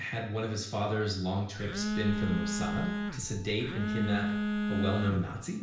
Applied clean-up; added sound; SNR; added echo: none; Telephone; 0 dB; reverberation time 0.5 s.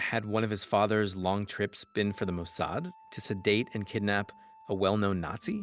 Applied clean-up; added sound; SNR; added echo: none; none; none; none.